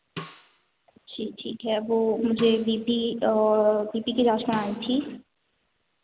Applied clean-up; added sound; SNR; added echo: none; Snare drum; 19 dB; none.